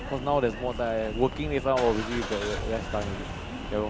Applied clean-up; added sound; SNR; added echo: none; Engine starting / Car; 6 dB; none.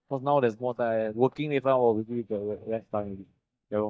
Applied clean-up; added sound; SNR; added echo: neural mask model DeepFilterNet 3.